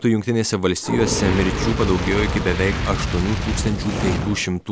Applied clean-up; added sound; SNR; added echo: none; Fire; 3 dB; none.